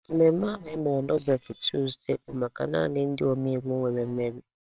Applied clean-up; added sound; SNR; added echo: neural separator model SepFormer WHAMR!.